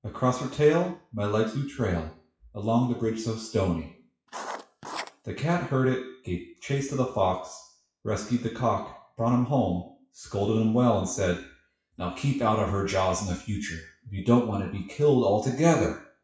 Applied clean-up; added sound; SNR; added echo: classical method WPE with log-MMSE.